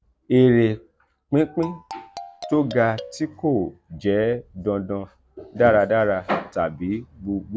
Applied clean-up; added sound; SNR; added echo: none; Marimba, xylophone; 16 dB; none.